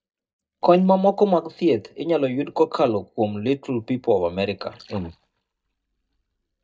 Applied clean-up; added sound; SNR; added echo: neural mask model DeepFilterNet 3.